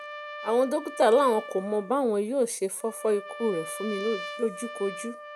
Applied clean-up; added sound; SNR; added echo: none; Trumpet; 13 dB; none.